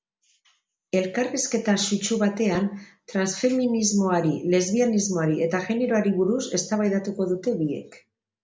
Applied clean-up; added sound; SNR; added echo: none; none; none; none.